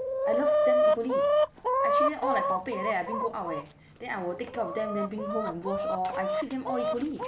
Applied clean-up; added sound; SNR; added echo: none; Chicken, rooster; -5 dB; none.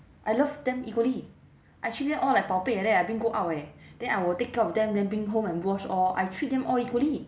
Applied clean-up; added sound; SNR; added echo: none; none; none; none.